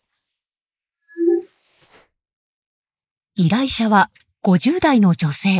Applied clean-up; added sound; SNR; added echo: neural mask model Resemble Enhance denoiser.